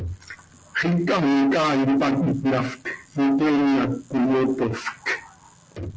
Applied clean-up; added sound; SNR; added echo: none; none; none; none.